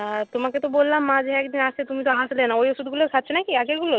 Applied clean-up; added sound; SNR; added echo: neural separator model SepFormer DNS4.